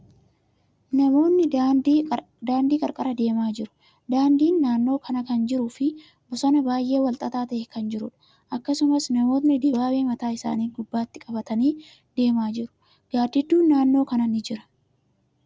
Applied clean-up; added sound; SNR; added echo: none; none; none; none.